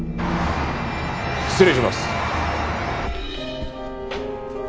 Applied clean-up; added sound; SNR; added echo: none; none; none; none.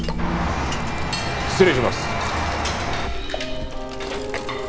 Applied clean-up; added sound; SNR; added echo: none; Cutlery, silverware / Dishes, pots, and pans + Crackle; 6 dB; none.